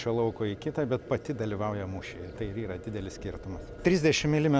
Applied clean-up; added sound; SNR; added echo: none; none; none; none.